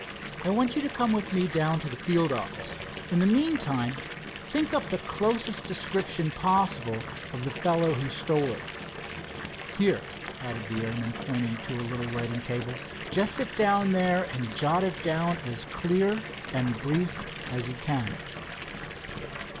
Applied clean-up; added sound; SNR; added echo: none; Fill (with liquid) / Bathtub (filling or washing) / Water tap, faucet; 9 dB; none.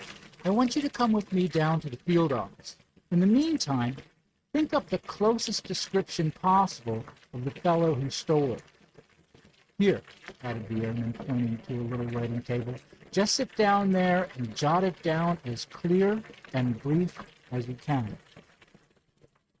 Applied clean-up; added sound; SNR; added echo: neural mask model RNNoise.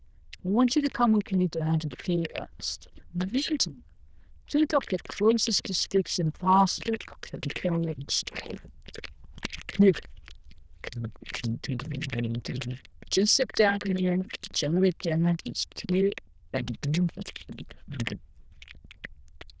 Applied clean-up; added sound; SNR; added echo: neural diffusion model UNIVERSE++.